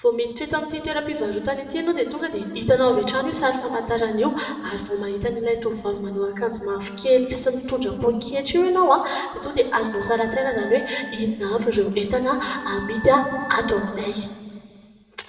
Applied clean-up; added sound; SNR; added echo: none; Wind instrument, woodwind instrument; 15 dB; reverberation time 2.0 s.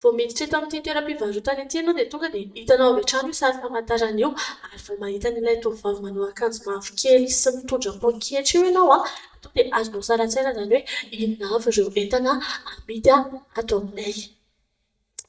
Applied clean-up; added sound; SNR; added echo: neural mask model DeepFilterNet 3.